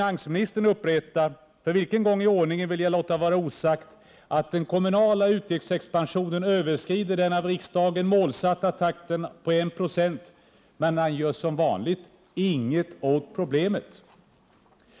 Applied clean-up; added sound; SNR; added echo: none; none; none; none.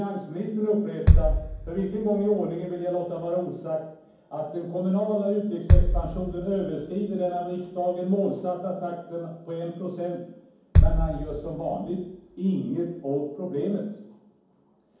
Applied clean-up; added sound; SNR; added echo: none; Bass drum; -2 dB; reverberation time 1.2 s.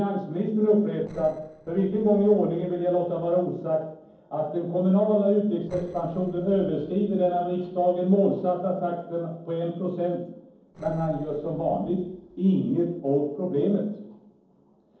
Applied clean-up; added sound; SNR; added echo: neural separator model SepFormer DNS4.